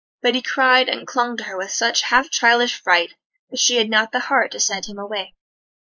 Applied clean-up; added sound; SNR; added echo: neural mask model Resemble Enhance denoiser.